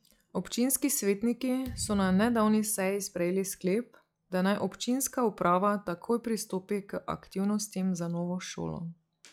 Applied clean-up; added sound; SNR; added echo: classical method log-MMSE.